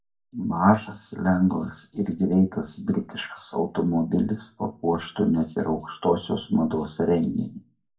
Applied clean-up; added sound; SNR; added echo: none; none; none; reverberation time 0.2 s.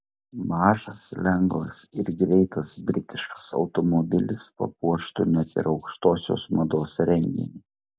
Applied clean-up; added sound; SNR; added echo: none; none; none; none.